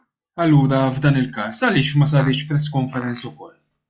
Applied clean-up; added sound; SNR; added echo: classical method log-MMSE.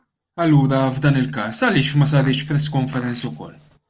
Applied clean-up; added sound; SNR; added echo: neural separator model SepFormer DNS4.